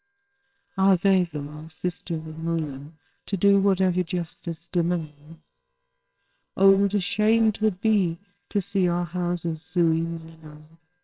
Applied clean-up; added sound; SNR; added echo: neural separator model SepFormer WHAMR!.